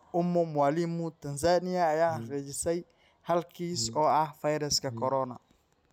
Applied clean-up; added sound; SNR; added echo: none; Brass instrument; 14 dB; none.